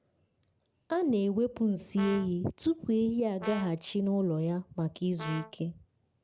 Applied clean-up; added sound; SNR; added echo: none; Brass instrument; 15 dB; none.